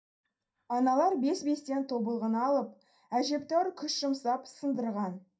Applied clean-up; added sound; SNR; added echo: neural mask model DeepFilterNet 3.